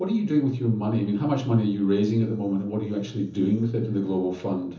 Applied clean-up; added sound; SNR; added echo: none; none; none; reverberation time 0.7 s.